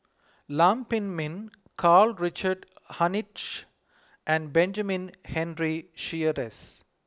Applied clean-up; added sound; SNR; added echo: none; none; none; none.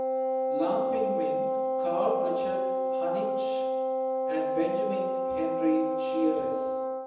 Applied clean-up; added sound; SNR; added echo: none; Wind instrument, woodwind instrument; -5 dB; reverberation time 1.1 s.